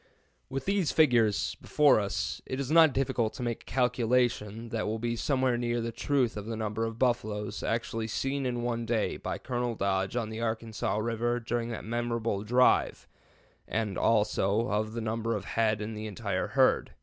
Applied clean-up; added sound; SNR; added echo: none; none; none; none.